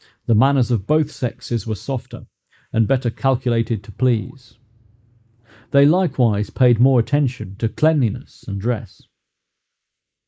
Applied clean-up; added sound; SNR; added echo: neural mask model Resemble Enhance denoiser.